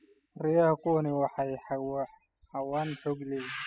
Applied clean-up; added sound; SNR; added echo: classical method spectral subtraction.